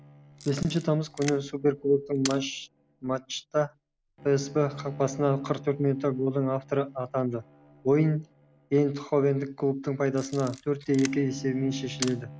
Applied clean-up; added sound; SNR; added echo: none; Camera + Bowed string instrument; 16 dB; none.